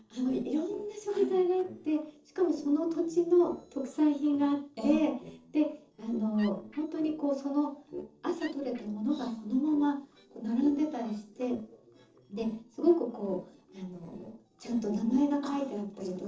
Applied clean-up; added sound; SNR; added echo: neural separator model SepFormer DNS4.